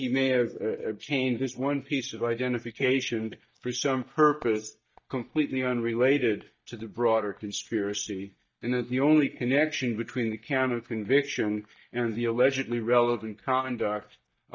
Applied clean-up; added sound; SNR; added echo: neural mask model DeepFilterNet 3.